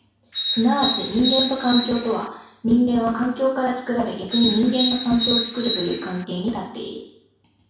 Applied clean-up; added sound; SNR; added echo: none; Bird; -1 dB; reverberation time 0.7 s.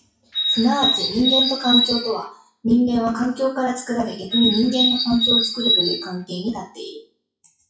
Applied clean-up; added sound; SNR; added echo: classical method WPE with log-MMSE.